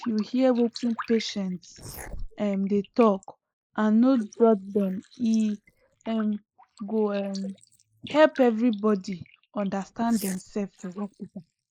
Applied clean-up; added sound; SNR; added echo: neural mask model Resemble Enhance denoiser.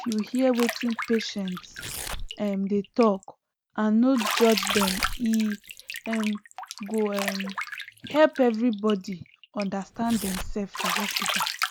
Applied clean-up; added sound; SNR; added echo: none; Tearing + Bathtub (filling or washing); 7 dB; none.